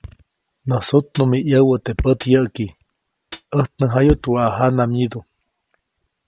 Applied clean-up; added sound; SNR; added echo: none; Thump, thud + Hi-hat; 15 dB; none.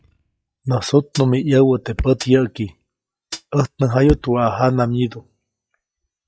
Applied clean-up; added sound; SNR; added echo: classical method log-MMSE.